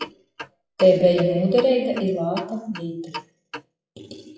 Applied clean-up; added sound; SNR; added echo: classical method WPE with log-MMSE.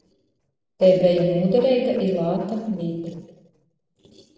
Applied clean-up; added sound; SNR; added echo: neural separator model SepFormer DNS4.